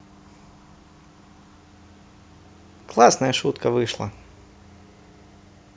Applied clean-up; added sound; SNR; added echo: none; none; none; none.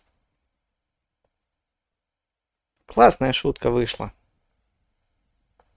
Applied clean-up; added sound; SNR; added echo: neural mask model RNNoise.